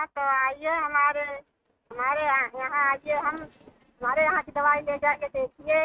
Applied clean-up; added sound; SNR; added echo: neural mask model RNNoise.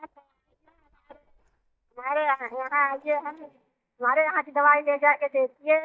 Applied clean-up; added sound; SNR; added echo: neural mask model DeepFilterNet 3.